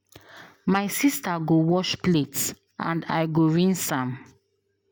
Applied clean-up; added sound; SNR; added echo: none; none; none; none.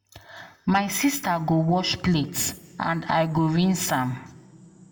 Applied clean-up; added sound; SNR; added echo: none; none; none; reverberation time 0.6 s.